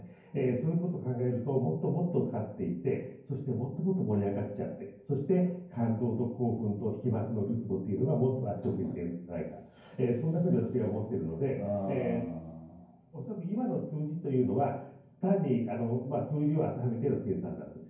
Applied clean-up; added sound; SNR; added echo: none; none; none; reverberation time 0.9 s.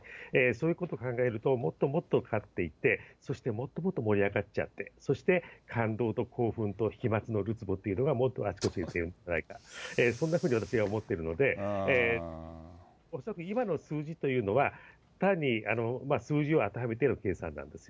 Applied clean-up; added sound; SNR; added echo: none; none; none; none.